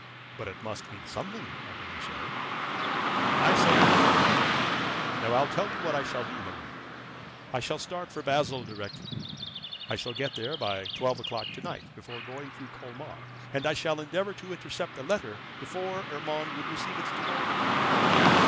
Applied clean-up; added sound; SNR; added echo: none; Car passing by / Traffic noise, roadway noise; -5 dB; none.